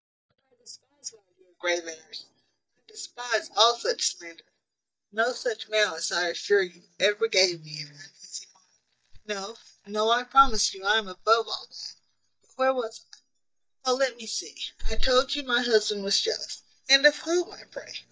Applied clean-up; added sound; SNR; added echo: neural mask model DeepFilterNet 3.